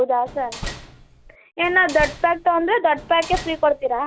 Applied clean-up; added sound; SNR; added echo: none; Slam; 14 dB; none.